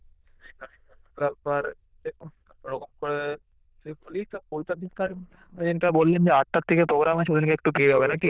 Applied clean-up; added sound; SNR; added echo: neural diffusion model UNIVERSE++.